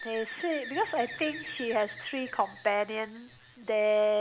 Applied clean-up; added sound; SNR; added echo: none; Bird; 14 dB; none.